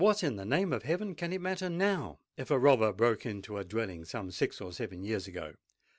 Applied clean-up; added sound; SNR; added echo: none; none; none; none.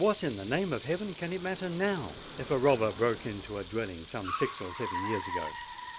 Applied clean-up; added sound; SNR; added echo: none; Sink (filling or washing) / Water tap, faucet + Car; 8 dB; none.